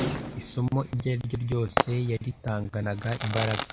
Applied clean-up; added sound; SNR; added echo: none; Crackle / Fireworks; 4 dB; none.